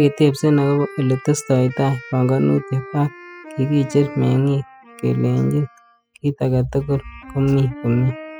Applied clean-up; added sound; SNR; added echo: classical method spectral subtraction.